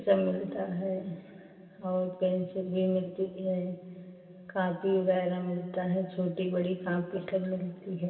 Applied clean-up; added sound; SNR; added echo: none; none; none; reverberation time 2.7 s.